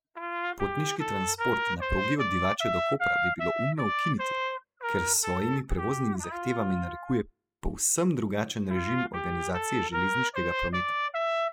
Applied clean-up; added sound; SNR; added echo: classical method spectral subtraction.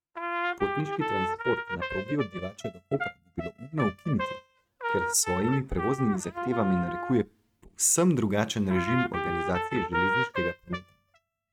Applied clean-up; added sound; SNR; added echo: neural mask model RNNoise.